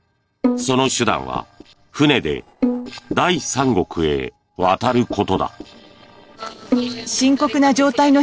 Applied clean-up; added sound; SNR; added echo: neural separator model SepFormer DNS4.